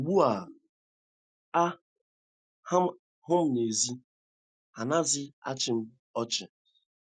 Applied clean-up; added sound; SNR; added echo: none; none; none; none.